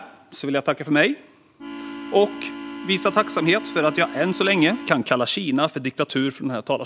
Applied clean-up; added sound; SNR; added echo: none; Organ; 11 dB; none.